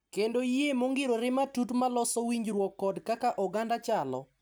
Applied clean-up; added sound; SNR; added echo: none; none; none; none.